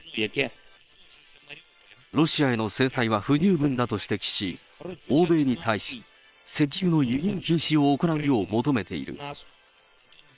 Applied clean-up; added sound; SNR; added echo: neural separator model SepFormer WHAM!.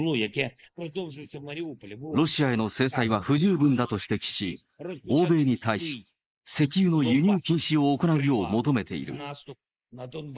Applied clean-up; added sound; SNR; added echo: neural mask model Resemble Enhance denoiser.